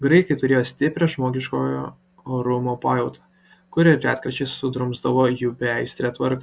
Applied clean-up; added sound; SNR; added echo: none; none; none; none.